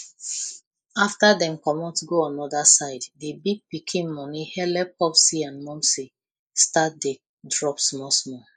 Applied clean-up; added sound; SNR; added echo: neural mask model Resemble Enhance denoiser.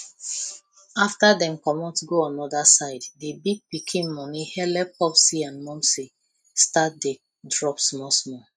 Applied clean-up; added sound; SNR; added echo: neural mask model RNNoise.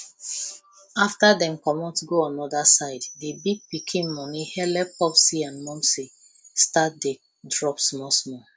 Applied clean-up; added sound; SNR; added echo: none; Chime; 17 dB; none.